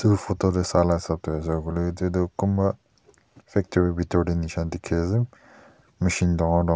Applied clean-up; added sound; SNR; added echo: none; none; none; none.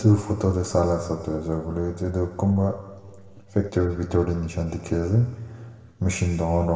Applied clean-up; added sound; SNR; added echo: none; none; none; reverberation time 2.3 s.